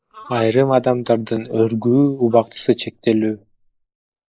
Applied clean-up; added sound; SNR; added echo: neural mask model Resemble Enhance denoiser.